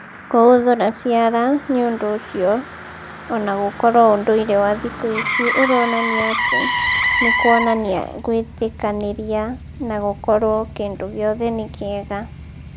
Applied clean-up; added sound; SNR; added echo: none; Motor vehicle (road); 6 dB; none.